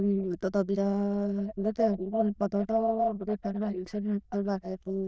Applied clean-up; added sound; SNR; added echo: neural diffusion model UNIVERSE++.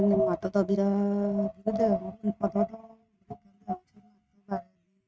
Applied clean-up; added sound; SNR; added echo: neural mask model RNNoise.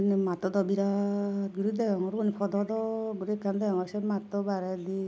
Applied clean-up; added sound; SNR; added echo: none; none; none; none.